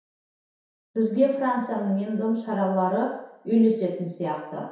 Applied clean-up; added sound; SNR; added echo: none; none; none; reverberation time 0.7 s.